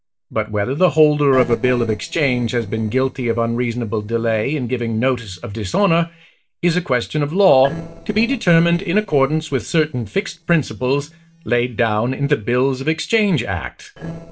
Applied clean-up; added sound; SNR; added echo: neural separator model SepFormer DNS4.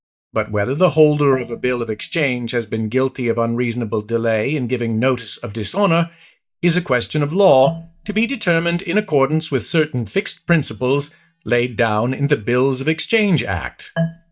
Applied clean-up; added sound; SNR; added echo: neural mask model DeepFilterNet 3.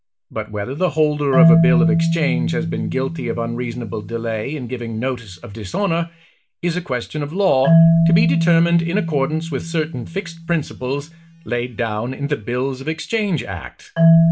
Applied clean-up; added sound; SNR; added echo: none; Marimba, xylophone; -1 dB; reverberation time 0.2 s.